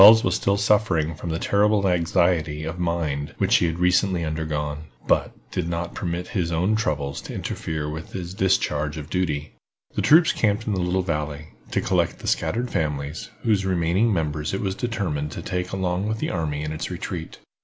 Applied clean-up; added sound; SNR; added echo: none; none; none; none.